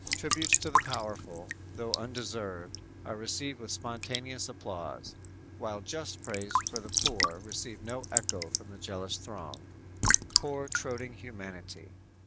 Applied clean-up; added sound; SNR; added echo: none; Raindrop / Drip / Trickle, dribble; -4 dB; none.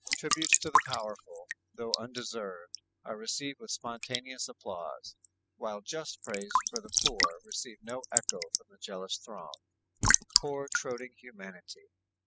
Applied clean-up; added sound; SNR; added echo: classical method spectral subtraction.